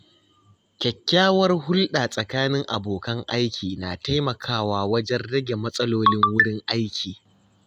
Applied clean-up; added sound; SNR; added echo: none; none; none; none.